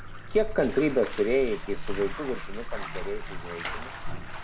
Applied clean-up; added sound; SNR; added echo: none; Bathtub (filling or washing); 3 dB; none.